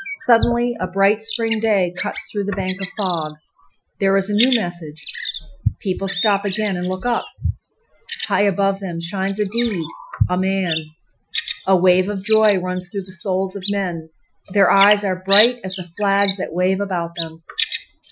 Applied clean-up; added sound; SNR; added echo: classical method Wiener filter.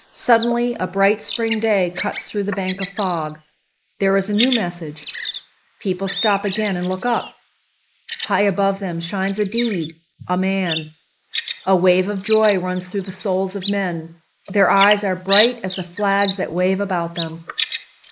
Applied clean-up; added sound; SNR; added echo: neural mask model Resemble Enhance denoiser.